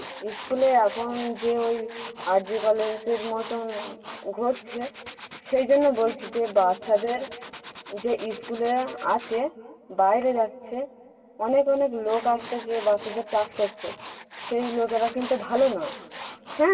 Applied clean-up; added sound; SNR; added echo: none; Tools; 16 dB; reverberation time 3.0 s.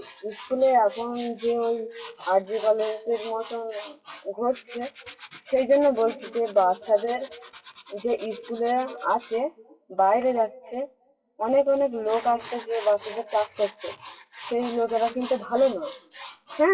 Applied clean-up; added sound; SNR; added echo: classical method WPE with log-MMSE.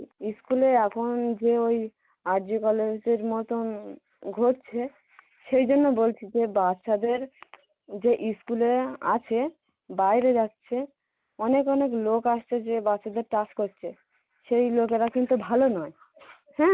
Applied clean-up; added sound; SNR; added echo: none; none; none; none.